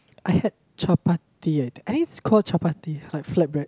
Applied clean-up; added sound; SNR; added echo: none; none; none; none.